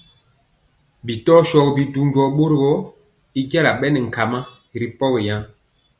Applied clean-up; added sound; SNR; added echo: none; none; none; none.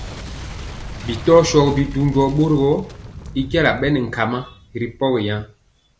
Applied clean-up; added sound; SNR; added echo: none; Boom; 13 dB; none.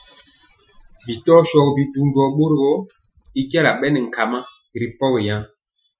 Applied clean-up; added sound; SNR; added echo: classical method Wiener filter.